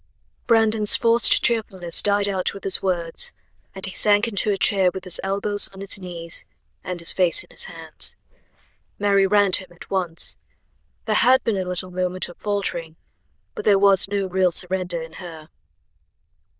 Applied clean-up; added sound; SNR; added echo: neural diffusion model UNIVERSE++.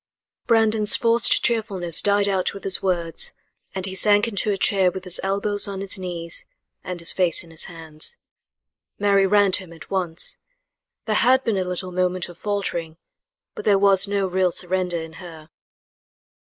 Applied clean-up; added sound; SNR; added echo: neural mask model Resemble Enhance denoiser.